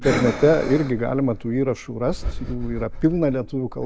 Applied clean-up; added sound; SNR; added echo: none; Breathing; 8 dB; none.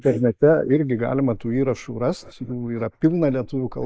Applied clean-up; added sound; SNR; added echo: neural mask model Resemble Enhance denoiser.